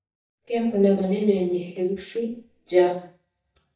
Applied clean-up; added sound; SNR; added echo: neural mask model DeepFilterNet 3.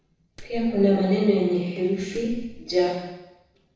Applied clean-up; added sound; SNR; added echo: neural separator model SepFormer DNS4.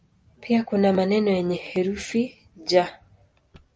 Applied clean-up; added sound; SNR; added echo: none; none; none; none.